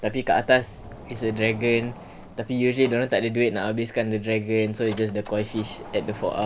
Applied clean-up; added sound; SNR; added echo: none; Sliding door; 17 dB; none.